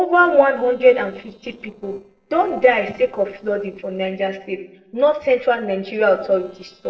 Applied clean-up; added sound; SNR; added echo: neural separator model SepFormer DNS4.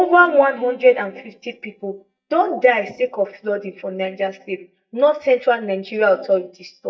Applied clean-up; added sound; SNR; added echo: neural mask model DeepFilterNet 3.